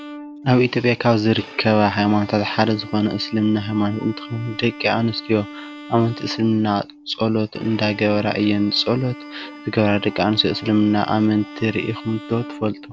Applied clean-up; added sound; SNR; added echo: none; Bowed string instrument; 16 dB; none.